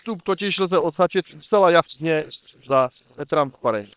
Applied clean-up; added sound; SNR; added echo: neural separator model SepFormer WHAM!.